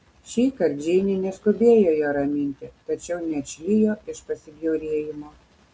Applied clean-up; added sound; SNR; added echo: none; none; none; none.